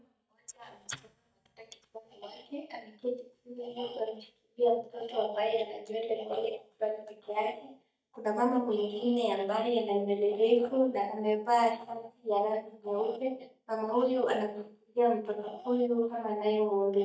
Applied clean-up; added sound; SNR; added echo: neural mask model DeepFilterNet 3.